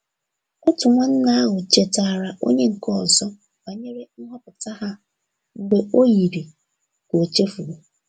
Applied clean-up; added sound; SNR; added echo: none; none; none; none.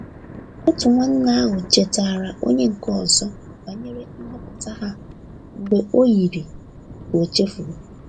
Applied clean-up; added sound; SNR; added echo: none; Thunder; 17 dB; none.